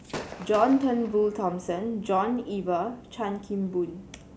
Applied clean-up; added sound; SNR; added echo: none; Gunshot, gunfire / Fireworks; 18 dB; none.